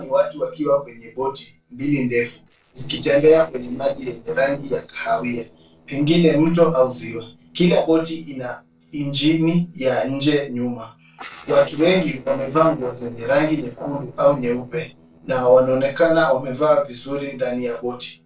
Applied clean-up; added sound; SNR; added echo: neural separator model SepFormer DNS4.